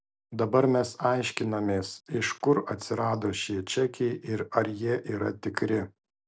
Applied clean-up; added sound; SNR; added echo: none; none; none; none.